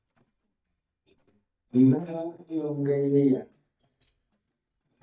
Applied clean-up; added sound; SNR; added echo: neural mask model DeepFilterNet 3.